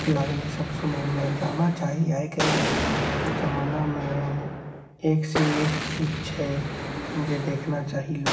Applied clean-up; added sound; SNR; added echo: none; Explosion; 3 dB; reverberation time 2.2 s.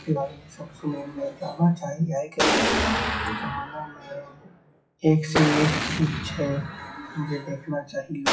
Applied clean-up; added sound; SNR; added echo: classical method WPE with log-MMSE.